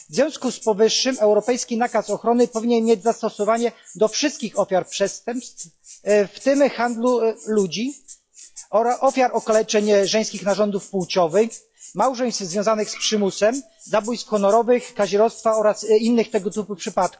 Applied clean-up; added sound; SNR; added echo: classical method log-MMSE.